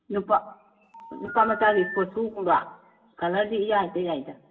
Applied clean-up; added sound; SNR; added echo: none; Telephone; 11 dB; reverberation time 0.7 s.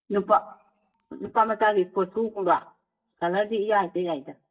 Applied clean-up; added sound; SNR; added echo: neural mask model DeepFilterNet 3.